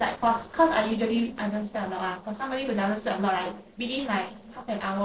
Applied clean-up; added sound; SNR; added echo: neural separator model SepFormer DNS4.